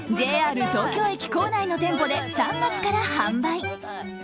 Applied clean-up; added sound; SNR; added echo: none; none; none; none.